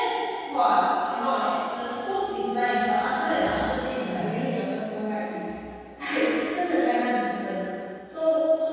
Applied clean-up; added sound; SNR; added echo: none; none; none; reverberation time 2.2 s.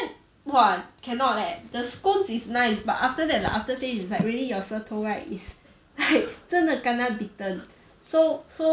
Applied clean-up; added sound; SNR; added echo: none; none; none; none.